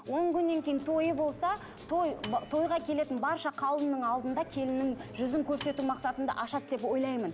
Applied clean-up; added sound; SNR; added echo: none; Microwave oven + Acoustic guitar; 17 dB; none.